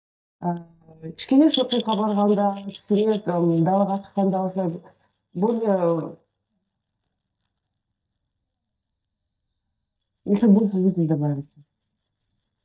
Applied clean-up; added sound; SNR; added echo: neural mask model DeepFilterNet 3.